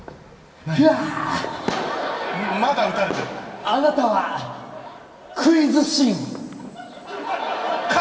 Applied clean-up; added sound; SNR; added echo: none; Fireworks; 15 dB; reverberation time 2.6 s.